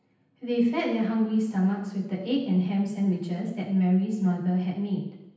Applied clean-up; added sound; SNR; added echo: none; none; none; reverberation time 0.9 s.